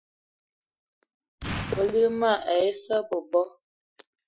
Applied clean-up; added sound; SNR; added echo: classical method Wiener filter.